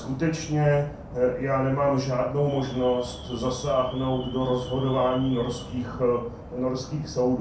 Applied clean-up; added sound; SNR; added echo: none; Alarm; 14 dB; reverberation time 0.5 s.